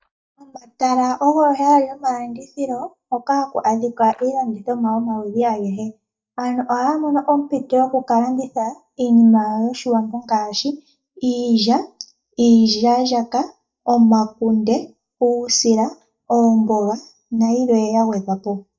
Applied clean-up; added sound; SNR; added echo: neural mask model DeepFilterNet 3.